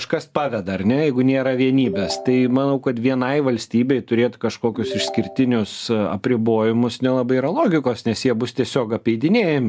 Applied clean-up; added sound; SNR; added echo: none; Ringtone / Chime; 12 dB; none.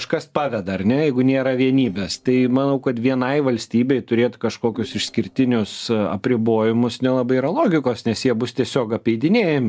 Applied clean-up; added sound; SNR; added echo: neural separator model SepFormer DNS4.